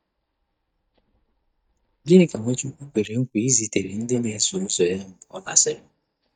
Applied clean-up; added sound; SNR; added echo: neural mask model DeepFilterNet 3.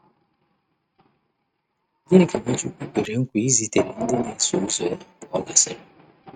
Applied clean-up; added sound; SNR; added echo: neural mask model RNNoise.